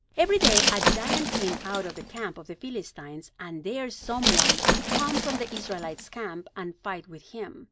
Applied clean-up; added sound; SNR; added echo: none; Glass; -4 dB; none.